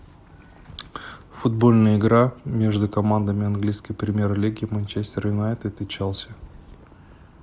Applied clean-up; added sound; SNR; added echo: none; none; none; none.